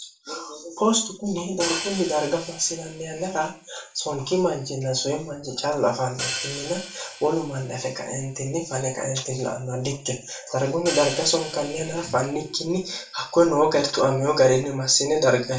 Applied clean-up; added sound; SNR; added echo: none; Hi-hat; 12 dB; reverberation time 0.3 s.